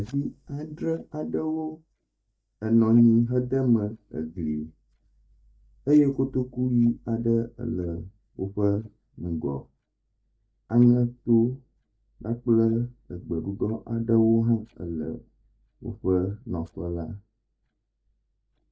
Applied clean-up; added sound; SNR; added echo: neural mask model DeepFilterNet 3.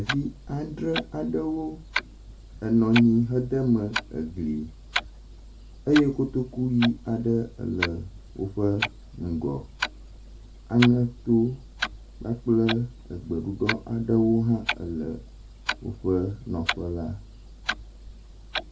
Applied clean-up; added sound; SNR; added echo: none; Clock; 9 dB; reverberation time 0.3 s.